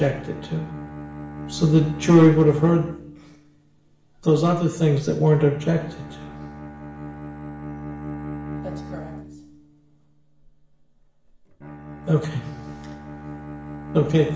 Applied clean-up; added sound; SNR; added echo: none; Bowed string instrument; 13 dB; reverberation time 0.7 s.